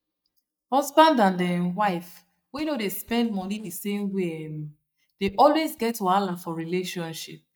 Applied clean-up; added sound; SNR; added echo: neural mask model DeepFilterNet 3.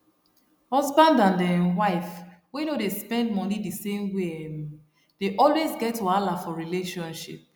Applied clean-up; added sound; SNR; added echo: none; none; none; none.